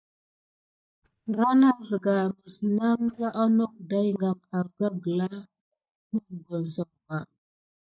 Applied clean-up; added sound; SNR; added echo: neural mask model DeepFilterNet 3.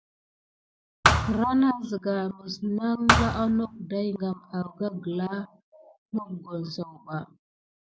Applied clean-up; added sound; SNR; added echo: none; Thump, thud; -3 dB; none.